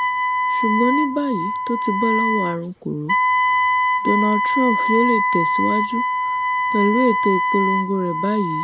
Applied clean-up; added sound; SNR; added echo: none; Wind instrument, woodwind instrument; -2 dB; none.